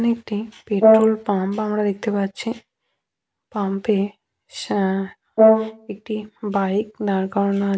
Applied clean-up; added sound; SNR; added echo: none; Brass instrument; -4 dB; none.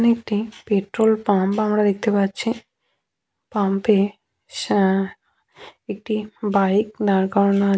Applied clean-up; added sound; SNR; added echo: none; none; none; none.